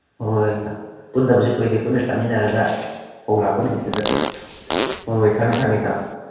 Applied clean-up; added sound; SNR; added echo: none; Fart; 6 dB; reverberation time 1.2 s.